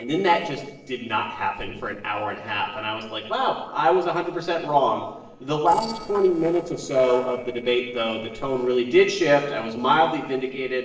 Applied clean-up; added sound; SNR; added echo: neural separator model SepFormer DNS4.